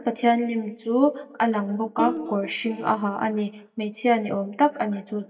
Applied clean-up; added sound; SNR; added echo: neural mask model DeepFilterNet 3.